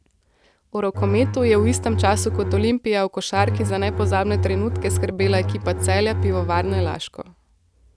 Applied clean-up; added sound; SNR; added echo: none; Bowed string instrument; 0 dB; none.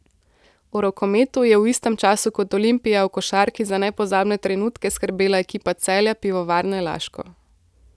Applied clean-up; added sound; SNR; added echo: none; none; none; none.